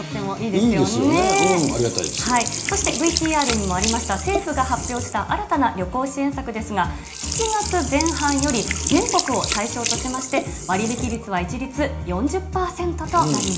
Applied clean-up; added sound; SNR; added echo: none; Sink (filling or washing); 7 dB; reverberation time 0.4 s.